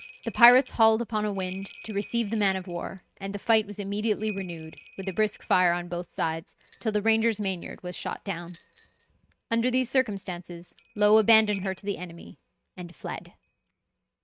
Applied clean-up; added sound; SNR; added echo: neural mask model RNNoise.